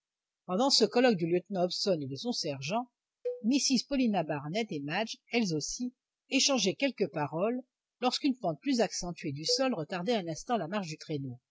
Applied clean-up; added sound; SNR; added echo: none; Cowbell; 14 dB; none.